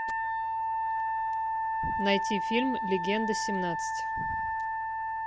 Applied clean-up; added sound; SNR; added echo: none; Wind instrument, woodwind instrument; -3 dB; none.